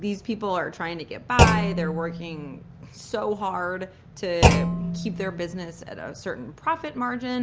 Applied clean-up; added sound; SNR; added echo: none; Thump, thud; -4 dB; none.